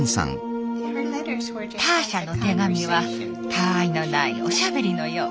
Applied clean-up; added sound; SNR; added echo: none; none; none; none.